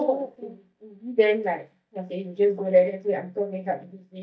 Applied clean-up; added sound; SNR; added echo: neural mask model DeepFilterNet 3.